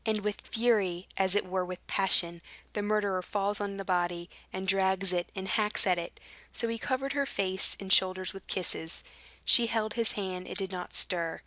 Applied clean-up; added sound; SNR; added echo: none; none; none; none.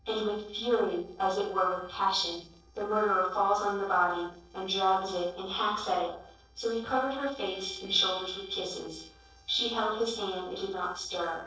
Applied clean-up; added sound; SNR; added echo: neural separator model SepFormer DNS4.